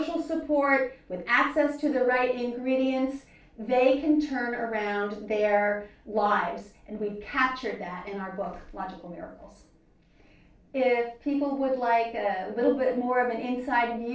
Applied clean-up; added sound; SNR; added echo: none; none; none; reverberation time 0.3 s.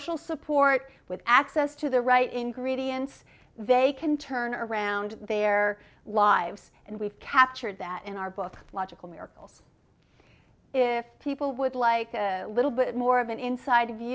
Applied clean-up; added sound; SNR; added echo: none; none; none; none.